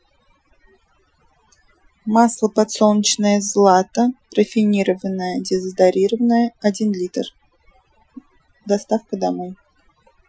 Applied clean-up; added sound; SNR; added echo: classical method Wiener filter.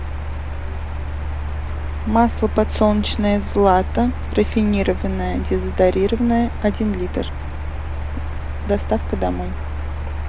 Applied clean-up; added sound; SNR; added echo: none; Mechanical fan; 3 dB; none.